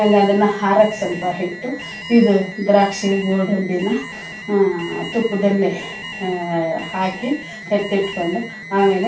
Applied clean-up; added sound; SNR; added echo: none; Alarm; 14 dB; reverberation time 0.3 s.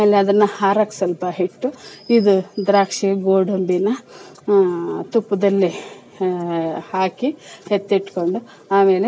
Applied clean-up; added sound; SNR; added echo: none; none; none; none.